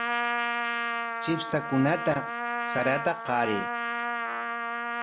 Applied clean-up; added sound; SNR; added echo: none; Trumpet; 1 dB; none.